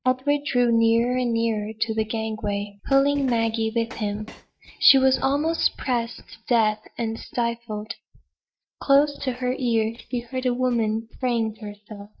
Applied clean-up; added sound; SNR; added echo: neural mask model DeepFilterNet 3.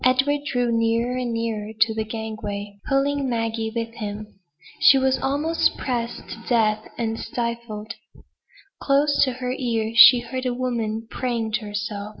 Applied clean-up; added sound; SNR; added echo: none; none; none; none.